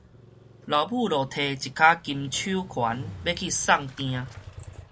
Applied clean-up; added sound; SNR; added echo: none; Motorcycle; 17 dB; none.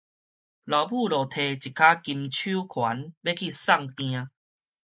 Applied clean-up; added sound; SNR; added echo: neural mask model Resemble Enhance denoiser.